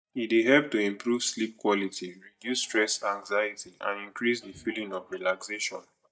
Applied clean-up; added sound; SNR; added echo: neural mask model DeepFilterNet 3.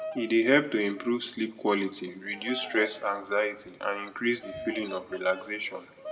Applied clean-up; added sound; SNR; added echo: none; Bird vocalization, bird call, bird song; 15 dB; reverberation time 0.7 s.